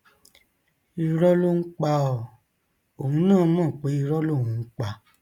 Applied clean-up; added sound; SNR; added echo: none; none; none; none.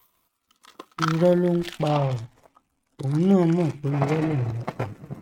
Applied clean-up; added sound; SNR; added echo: neural mask model RNNoise.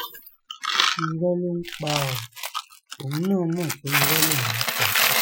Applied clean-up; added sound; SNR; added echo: classical method Wiener filter.